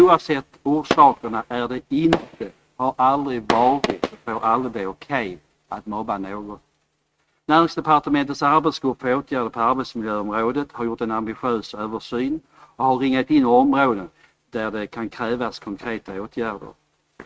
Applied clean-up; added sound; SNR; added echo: neural mask model RNNoise.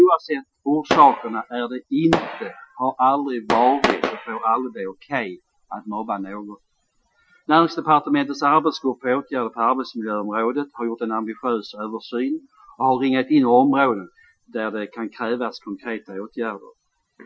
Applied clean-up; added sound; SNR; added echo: classical method Wiener filter.